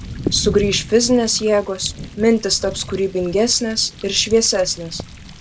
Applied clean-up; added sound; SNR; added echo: none; Thunder; 12 dB; none.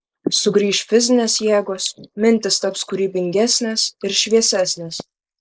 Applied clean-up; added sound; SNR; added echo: neural mask model Resemble Enhance denoiser.